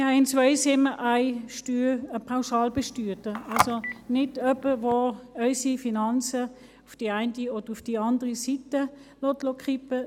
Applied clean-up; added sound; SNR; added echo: none; Telephone; 6 dB; none.